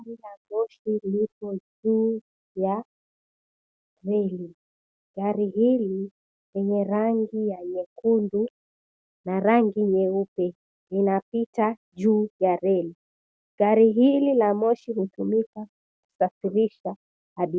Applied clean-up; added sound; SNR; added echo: none; none; none; none.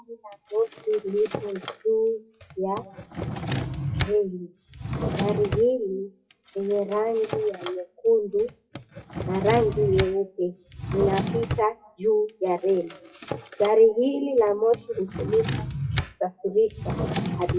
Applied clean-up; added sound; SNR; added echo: classical method WPE with log-MMSE.